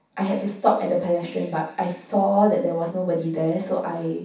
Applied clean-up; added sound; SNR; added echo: none; none; none; reverberation time 0.7 s.